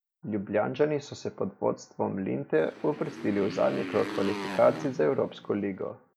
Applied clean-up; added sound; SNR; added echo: none; Motorcycle; 10 dB; none.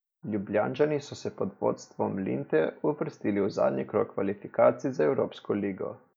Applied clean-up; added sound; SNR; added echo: none; none; none; none.